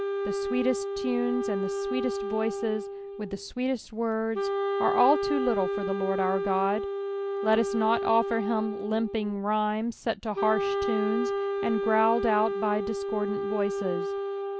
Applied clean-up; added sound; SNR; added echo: none; Wind instrument, woodwind instrument; 2 dB; none.